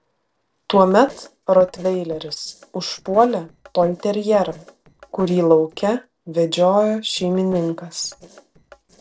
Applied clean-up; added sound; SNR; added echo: neural separator model SepFormer DNS4.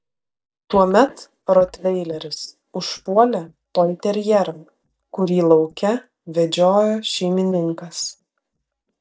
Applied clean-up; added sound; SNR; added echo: neural mask model DeepFilterNet 3.